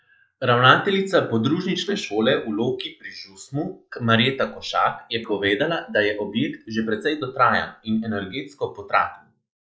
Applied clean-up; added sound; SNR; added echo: neural mask model Resemble Enhance denoiser.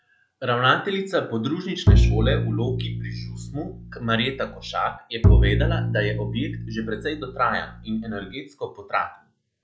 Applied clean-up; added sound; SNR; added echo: none; Bowed string instrument; -4 dB; none.